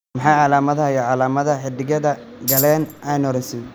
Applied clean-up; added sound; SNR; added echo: none; Tambourine; 5 dB; none.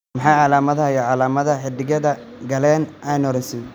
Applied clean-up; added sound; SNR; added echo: none; none; none; none.